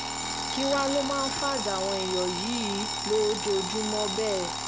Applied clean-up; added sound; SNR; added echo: none; Alarm; 2 dB; none.